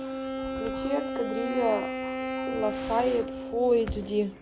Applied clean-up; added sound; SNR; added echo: none; Wind instrument, woodwind instrument; 4 dB; none.